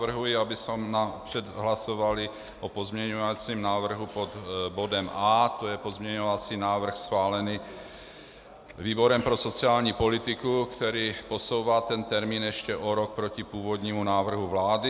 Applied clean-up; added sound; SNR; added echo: none; none; none; none.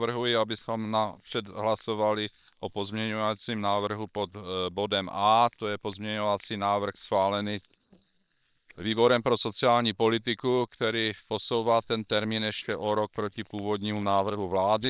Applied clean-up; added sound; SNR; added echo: neural separator model SepFormer WHAM!.